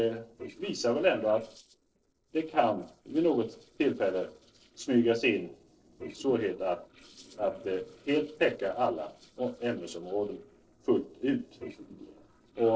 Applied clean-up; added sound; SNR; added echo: neural separator model SepFormer DNS4.